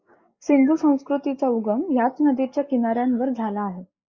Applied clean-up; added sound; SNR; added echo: neural mask model Resemble Enhance denoiser.